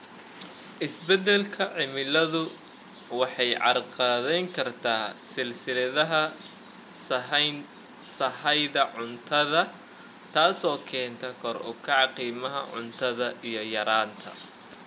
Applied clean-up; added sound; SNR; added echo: none; none; none; none.